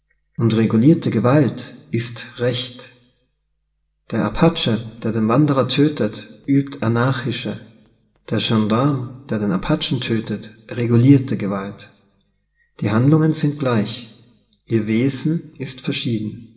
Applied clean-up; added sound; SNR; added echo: none; none; none; reverberation time 0.9 s.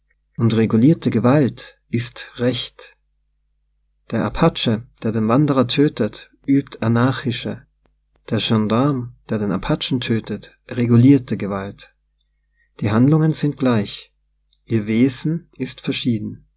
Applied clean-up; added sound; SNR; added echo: none; none; none; none.